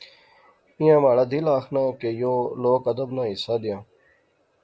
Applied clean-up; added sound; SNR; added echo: none; none; none; none.